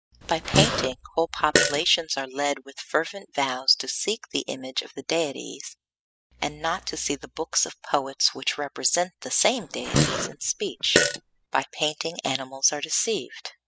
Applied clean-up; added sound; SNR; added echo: classical method spectral subtraction.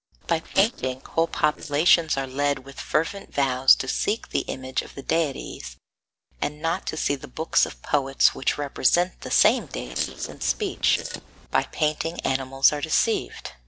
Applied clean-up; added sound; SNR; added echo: neural separator model SepFormer DNS4.